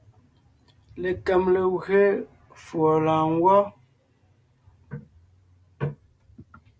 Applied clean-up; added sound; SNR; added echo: none; none; none; none.